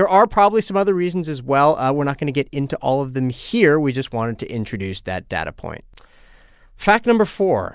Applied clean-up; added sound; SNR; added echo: none; none; none; none.